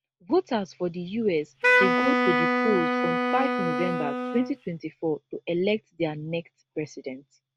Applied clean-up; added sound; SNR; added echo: none; Wind instrument, woodwind instrument; -4 dB; none.